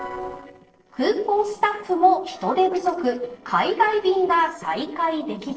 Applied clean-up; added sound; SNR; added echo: neural separator model SepFormer DNS4.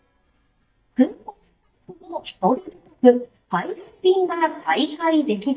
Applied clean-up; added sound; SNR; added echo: neural mask model DeepFilterNet 3.